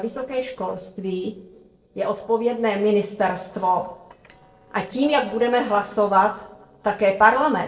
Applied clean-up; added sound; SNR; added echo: neural separator model SepFormer DNS4.